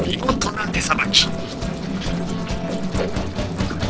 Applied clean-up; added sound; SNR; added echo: neural separator model SepFormer DNS4.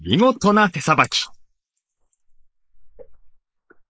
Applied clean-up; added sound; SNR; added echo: neural mask model Resemble Enhance denoiser.